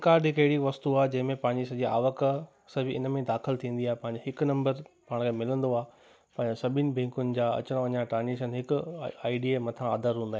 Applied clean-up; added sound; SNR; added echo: none; none; none; none.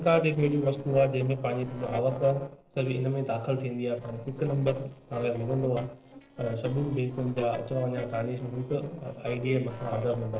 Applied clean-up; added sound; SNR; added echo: neural separator model SepFormer DNS4.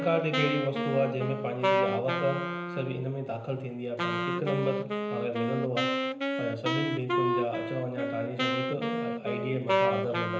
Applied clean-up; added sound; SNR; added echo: none; Wind instrument, woodwind instrument; -1 dB; reverberation time 0.9 s.